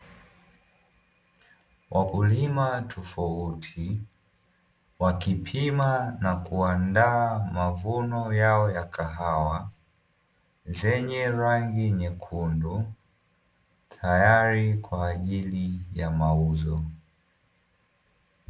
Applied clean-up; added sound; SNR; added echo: none; none; none; none.